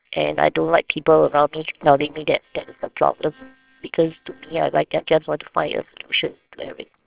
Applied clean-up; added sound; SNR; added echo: neural separator model SepFormer WHAMR!.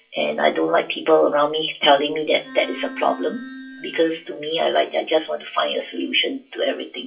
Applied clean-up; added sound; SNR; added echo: classical method WPE with log-MMSE.